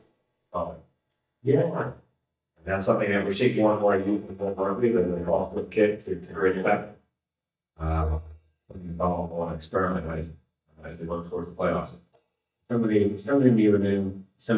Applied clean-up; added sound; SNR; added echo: neural mask model DeepFilterNet 3.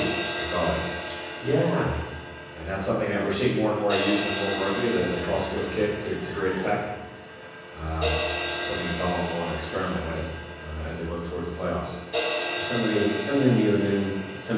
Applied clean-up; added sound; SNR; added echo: none; Crash cymbal; 6 dB; reverberation time 1.1 s.